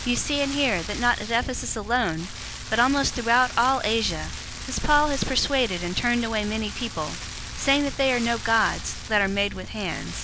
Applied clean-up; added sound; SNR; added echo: none; Rain; 9 dB; none.